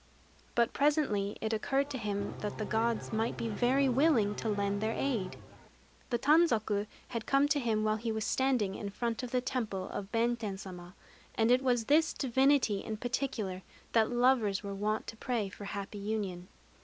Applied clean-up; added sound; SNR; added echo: none; Race car, auto racing / Engine starting; 11 dB; none.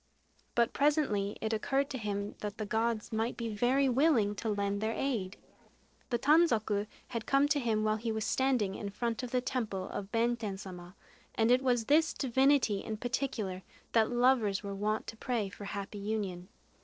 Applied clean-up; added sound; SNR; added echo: neural separator model SepFormer DNS4.